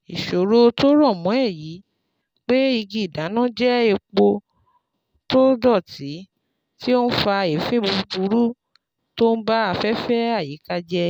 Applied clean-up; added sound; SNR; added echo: none; none; none; none.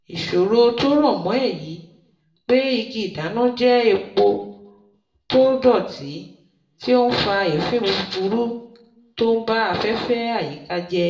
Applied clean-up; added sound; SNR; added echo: none; none; none; reverberation time 0.6 s.